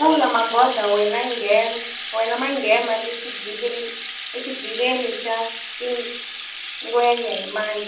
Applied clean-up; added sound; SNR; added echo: none; Rattle (instrument); 9 dB; reverberation time 0.6 s.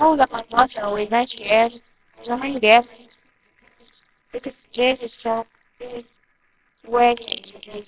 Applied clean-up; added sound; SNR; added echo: neural separator model SepFormer WHAMR!.